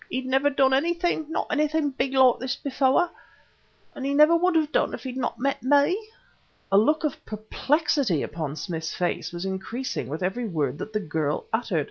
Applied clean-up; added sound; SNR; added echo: none; none; none; none.